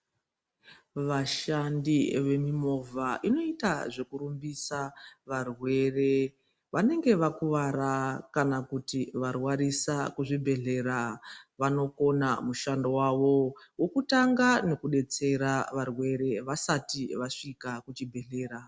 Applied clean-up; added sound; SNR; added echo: none; none; none; none.